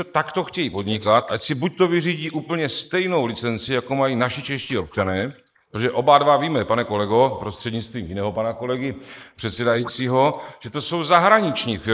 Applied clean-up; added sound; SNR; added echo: neural mask model Resemble Enhance denoiser.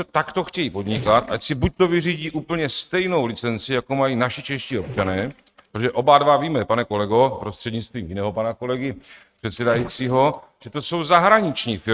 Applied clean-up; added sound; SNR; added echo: neural mask model RNNoise.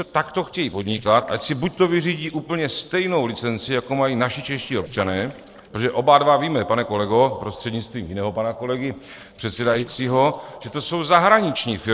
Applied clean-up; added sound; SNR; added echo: neural separator model SepFormer DNS4.